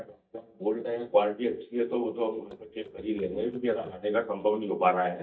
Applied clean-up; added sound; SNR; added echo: neural mask model DeepFilterNet 3.